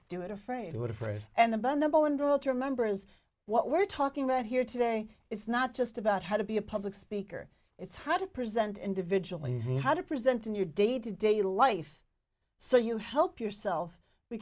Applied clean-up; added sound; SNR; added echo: none; none; none; none.